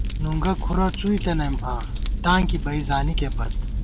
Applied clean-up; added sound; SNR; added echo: none; Fire; 0 dB; none.